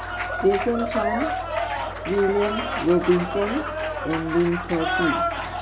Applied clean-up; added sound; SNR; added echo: none; Applause / Cheering; 3 dB; none.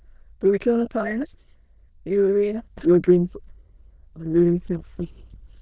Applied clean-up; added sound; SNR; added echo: neural diffusion model UNIVERSE++.